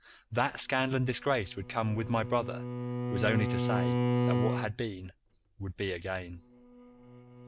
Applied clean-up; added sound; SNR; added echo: none; Bowed string instrument; 2 dB; none.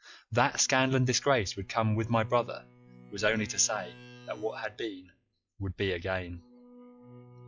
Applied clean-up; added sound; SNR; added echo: classical method log-MMSE.